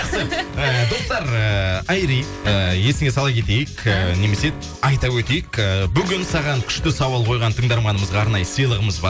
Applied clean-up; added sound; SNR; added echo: none; Alarm; 18 dB; none.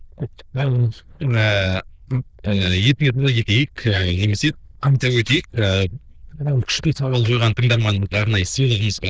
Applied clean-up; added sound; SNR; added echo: neural diffusion model UNIVERSE++.